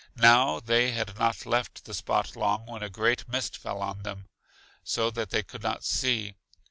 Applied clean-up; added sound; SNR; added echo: none; none; none; none.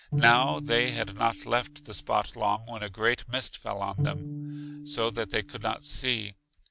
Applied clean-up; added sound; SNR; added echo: none; Bowed string instrument; 8 dB; none.